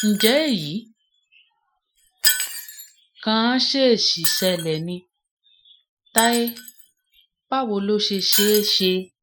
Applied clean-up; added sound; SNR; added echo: classical method Wiener filter.